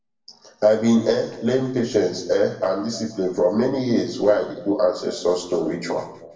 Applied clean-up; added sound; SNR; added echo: none; none; none; reverberation time 0.9 s.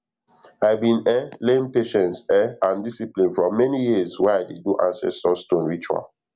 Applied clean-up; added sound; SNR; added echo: none; none; none; none.